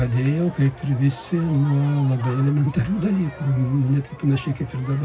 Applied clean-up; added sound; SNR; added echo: none; Crowd; 18 dB; reverberation time 0.4 s.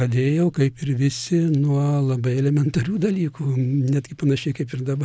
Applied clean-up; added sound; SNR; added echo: none; none; none; none.